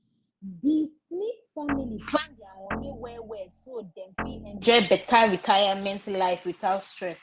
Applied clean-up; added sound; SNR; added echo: none; Guitar; 12 dB; none.